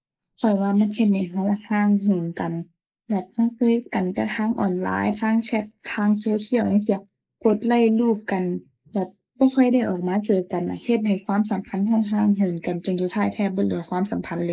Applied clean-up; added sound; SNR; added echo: neural mask model Resemble Enhance denoiser.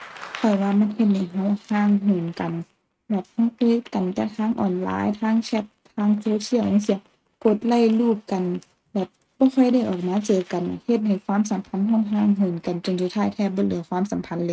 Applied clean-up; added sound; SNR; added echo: neural mask model RNNoise.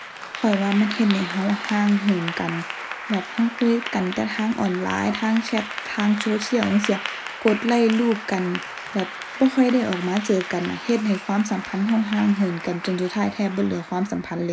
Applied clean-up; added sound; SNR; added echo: none; Applause / Clapping; 10 dB; none.